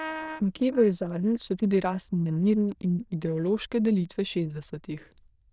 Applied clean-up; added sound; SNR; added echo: neural diffusion model UNIVERSE++.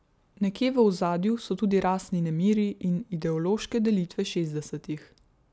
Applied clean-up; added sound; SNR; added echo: none; none; none; none.